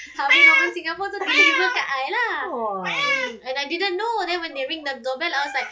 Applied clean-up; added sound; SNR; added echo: classical method log-MMSE.